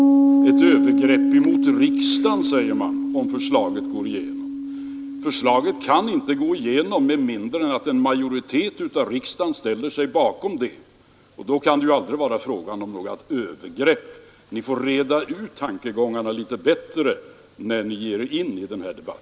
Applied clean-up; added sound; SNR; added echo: none; Piano; 2 dB; none.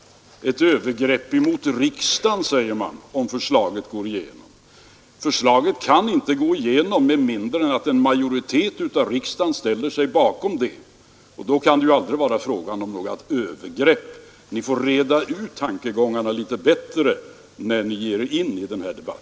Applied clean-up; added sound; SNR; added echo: none; none; none; none.